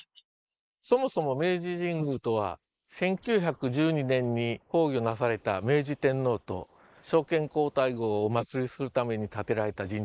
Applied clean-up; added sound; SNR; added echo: neural mask model Resemble Enhance denoiser.